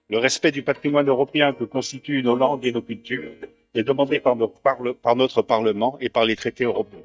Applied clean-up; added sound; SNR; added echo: neural mask model DeepFilterNet 3.